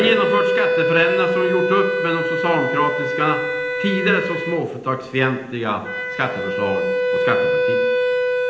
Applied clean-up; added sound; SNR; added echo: none; Wind instrument, woodwind instrument; -1 dB; reverberation time 0.9 s.